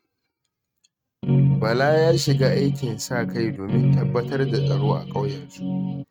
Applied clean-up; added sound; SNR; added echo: neural mask model RNNoise.